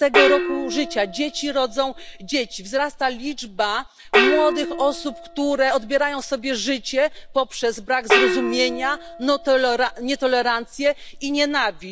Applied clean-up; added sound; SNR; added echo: none; Gong; 4 dB; none.